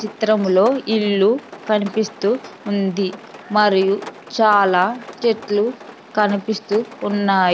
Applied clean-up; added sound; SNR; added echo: none; Rain; 19 dB; none.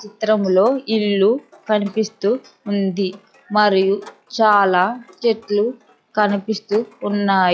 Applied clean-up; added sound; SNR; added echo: classical method log-MMSE.